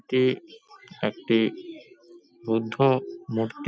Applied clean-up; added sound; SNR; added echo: none; none; none; none.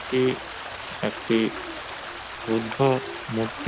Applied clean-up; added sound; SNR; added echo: none; Stream; 8 dB; none.